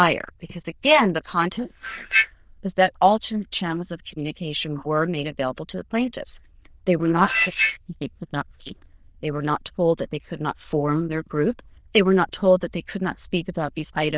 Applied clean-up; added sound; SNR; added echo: neural diffusion model UNIVERSE++.